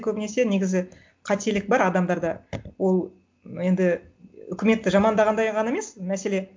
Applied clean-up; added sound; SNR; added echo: none; none; none; none.